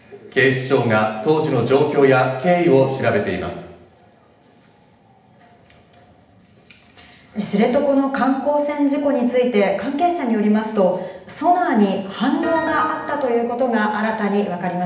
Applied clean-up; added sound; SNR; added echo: none; none; none; reverberation time 0.8 s.